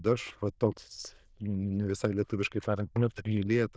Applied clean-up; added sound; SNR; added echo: neural diffusion model UNIVERSE++.